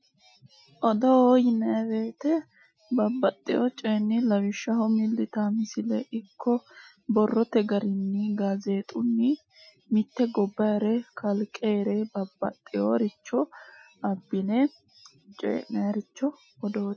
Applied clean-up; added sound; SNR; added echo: classical method Wiener filter.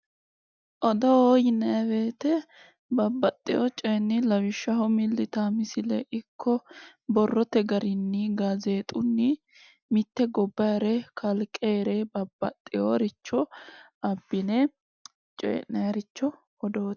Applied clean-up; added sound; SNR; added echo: none; none; none; none.